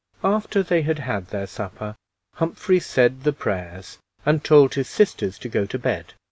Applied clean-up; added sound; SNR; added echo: none; none; none; none.